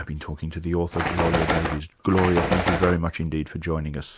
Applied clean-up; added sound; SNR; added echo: none; Bird; 0 dB; none.